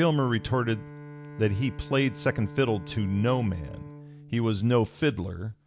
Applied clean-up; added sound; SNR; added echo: none; Bowed string instrument; 16 dB; none.